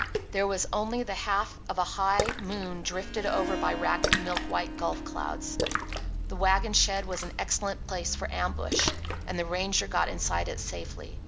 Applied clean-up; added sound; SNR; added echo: none; Splash, splatter + Harp; 3 dB; none.